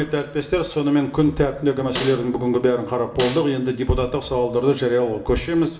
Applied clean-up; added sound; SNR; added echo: none; Snare drum; 13 dB; reverberation time 0.6 s.